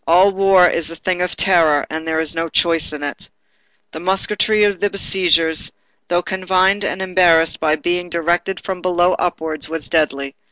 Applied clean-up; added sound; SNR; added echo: none; none; none; none.